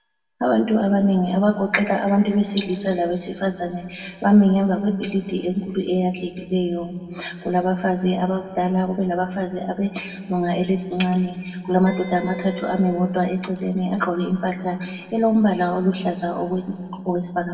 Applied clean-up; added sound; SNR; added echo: none; Wind instrument, woodwind instrument; 14 dB; reverberation time 1.8 s.